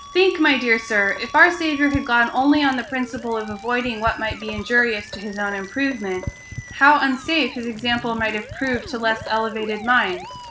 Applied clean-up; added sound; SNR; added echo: none; Rain + Musical instrument; 15 dB; none.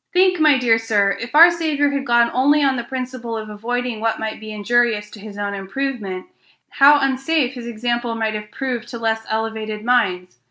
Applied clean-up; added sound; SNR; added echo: none; none; none; none.